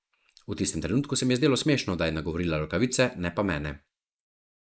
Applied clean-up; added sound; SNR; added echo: neural mask model Resemble Enhance denoiser.